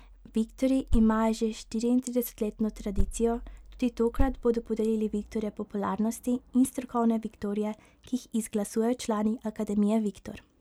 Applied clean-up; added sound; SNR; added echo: none; Thump, thud; 3 dB; none.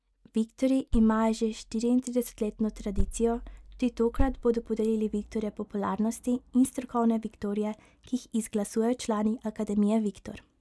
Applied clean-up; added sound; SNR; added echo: neural mask model DeepFilterNet 3.